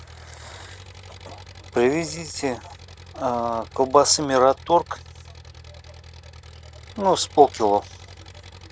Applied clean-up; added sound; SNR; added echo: none; Engine; 19 dB; none.